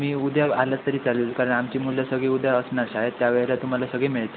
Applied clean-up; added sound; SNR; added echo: none; none; none; none.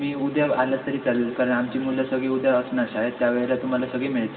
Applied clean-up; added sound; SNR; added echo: none; none; none; reverberation time 1.7 s.